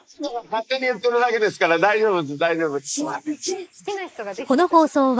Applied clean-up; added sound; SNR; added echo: neural mask model Resemble Enhance denoiser.